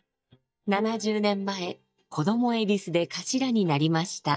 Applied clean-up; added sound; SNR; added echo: neural mask model DeepFilterNet 3.